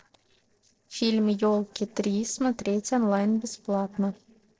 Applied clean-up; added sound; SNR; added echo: neural separator model SepFormer DNS4.